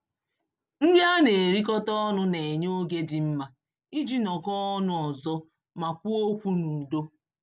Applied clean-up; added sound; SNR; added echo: none; none; none; none.